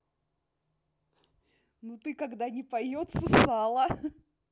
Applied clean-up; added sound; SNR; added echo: none; none; none; none.